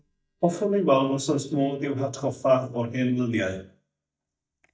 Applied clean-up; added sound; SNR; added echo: neural mask model DeepFilterNet 3.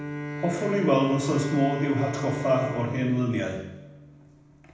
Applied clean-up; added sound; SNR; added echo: none; Bowed string instrument; 8 dB; reverberation time 0.8 s.